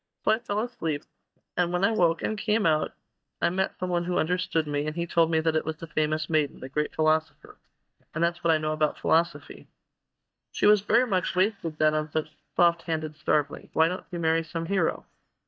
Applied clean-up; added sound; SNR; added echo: neural mask model DeepFilterNet 3.